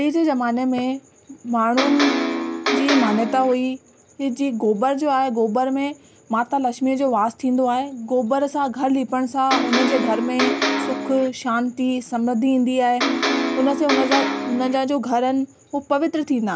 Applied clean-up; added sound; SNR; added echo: none; Electric guitar; 1 dB; none.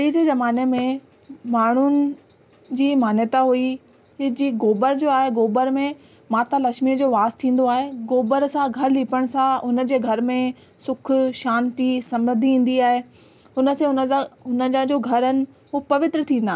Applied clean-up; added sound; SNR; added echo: none; none; none; none.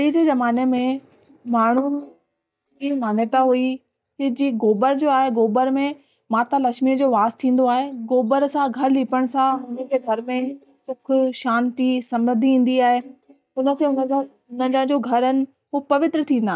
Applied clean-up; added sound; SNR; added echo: neural mask model DeepFilterNet 3.